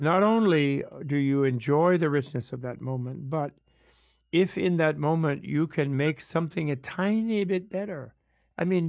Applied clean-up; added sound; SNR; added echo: neural mask model DeepFilterNet 3.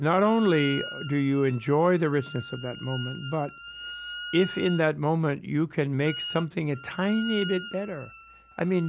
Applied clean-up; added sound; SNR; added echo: none; Wind instrument, woodwind instrument; 14 dB; none.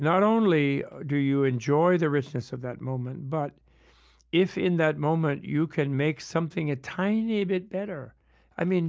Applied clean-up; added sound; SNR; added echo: none; none; none; none.